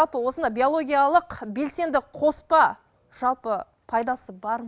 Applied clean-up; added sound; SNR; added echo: none; none; none; none.